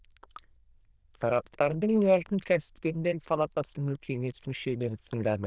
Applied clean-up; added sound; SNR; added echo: neural diffusion model UNIVERSE++.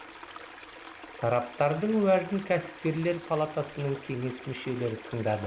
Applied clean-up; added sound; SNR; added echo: none; Stream; 15 dB; none.